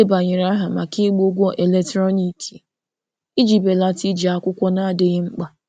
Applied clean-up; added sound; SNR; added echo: none; none; none; none.